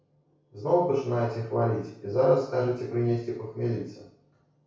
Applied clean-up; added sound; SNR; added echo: none; none; none; reverberation time 0.6 s.